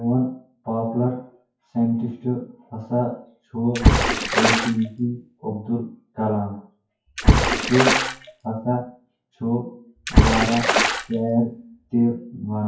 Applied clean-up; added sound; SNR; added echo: classical method WPE with log-MMSE.